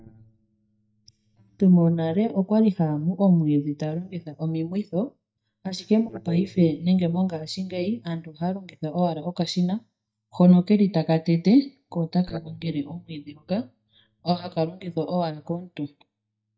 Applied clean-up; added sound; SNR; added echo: neural mask model DeepFilterNet 3.